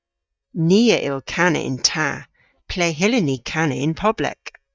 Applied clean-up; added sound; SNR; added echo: neural mask model DeepFilterNet 3.